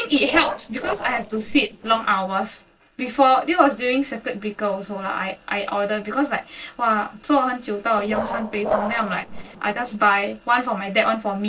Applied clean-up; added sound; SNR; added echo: neural separator model SepFormer DNS4.